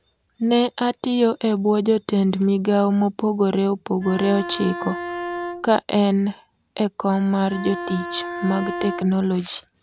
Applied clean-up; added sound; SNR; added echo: none; Bowed string instrument; 9 dB; none.